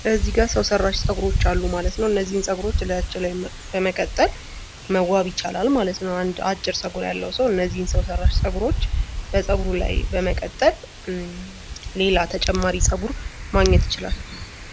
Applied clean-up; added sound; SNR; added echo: none; Wind; 2 dB; none.